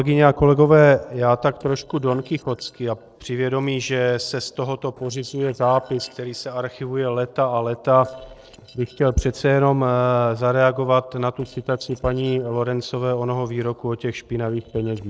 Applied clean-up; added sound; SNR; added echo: neural separator model SepFormer DNS4.